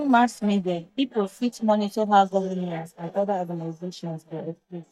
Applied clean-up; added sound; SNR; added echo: neural mask model DeepFilterNet 3.